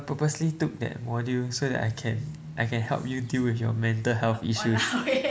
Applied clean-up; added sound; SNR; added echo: none; none; none; none.